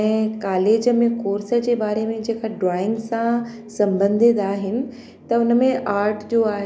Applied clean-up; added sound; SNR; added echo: none; none; none; none.